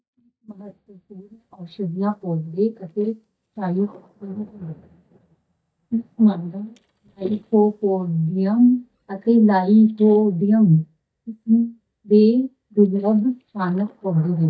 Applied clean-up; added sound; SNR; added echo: neural mask model DeepFilterNet 3.